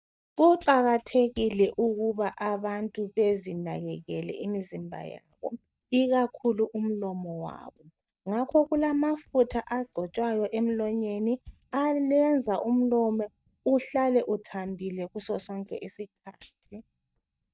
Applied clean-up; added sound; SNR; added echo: neural mask model DeepFilterNet 3.